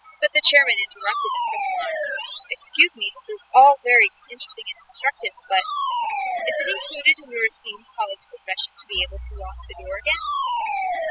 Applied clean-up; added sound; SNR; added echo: classical method spectral subtraction.